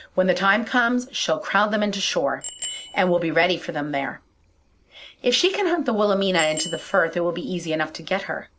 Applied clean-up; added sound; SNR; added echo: none; Bicycle bell; 18 dB; none.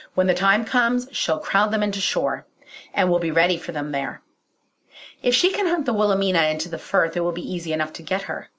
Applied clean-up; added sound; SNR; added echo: none; none; none; none.